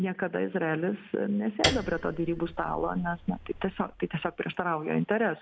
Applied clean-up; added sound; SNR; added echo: none; Piano; 7 dB; none.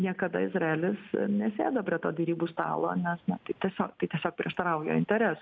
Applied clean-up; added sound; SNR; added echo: none; none; none; none.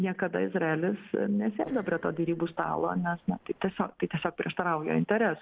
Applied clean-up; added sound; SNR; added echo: neural separator model SepFormer DNS4.